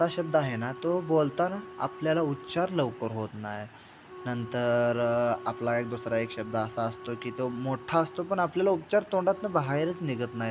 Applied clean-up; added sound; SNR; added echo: none; Wind instrument, woodwind instrument; 16 dB; none.